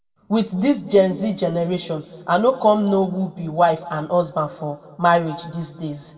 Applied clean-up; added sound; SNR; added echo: none; none; none; reverberation time 1.3 s.